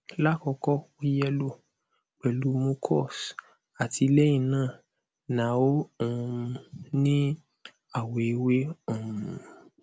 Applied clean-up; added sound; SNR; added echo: none; none; none; none.